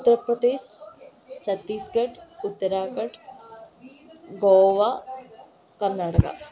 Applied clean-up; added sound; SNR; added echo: none; none; none; none.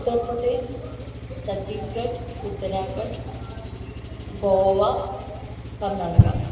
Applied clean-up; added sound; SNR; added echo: none; Engine; 10 dB; reverberation time 1.3 s.